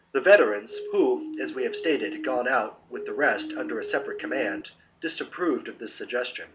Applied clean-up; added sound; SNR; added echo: none; Siren; 9 dB; none.